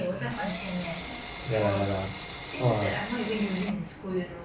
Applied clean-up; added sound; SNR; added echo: none; Drill; 8 dB; none.